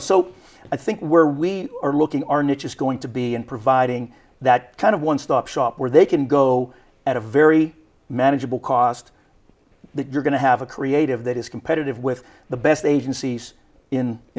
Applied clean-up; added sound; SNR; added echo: none; none; none; none.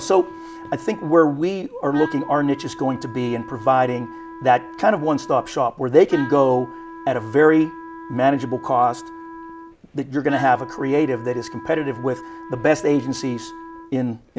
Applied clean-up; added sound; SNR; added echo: none; Wind instrument, woodwind instrument; 15 dB; none.